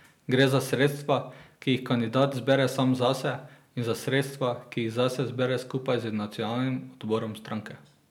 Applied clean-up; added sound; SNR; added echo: none; none; none; none.